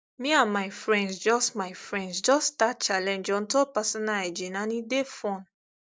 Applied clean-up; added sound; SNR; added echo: none; none; none; none.